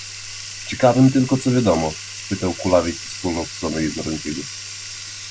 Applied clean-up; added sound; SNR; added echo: none; Bathtub (filling or washing); 12 dB; none.